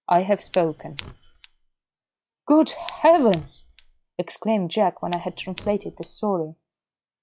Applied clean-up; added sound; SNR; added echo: classical method log-MMSE.